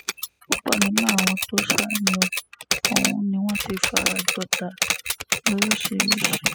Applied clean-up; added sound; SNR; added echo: classical method spectral subtraction.